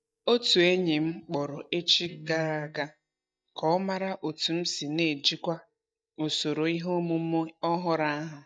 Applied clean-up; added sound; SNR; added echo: neural mask model DeepFilterNet 3.